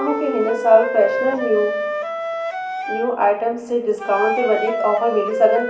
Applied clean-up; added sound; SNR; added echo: none; Wind instrument, woodwind instrument; 5 dB; reverberation time 0.4 s.